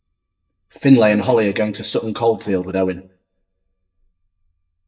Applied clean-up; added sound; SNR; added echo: neural mask model DeepFilterNet 3.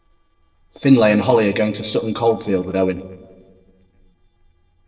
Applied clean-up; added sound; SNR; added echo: neural separator model SepFormer DNS4.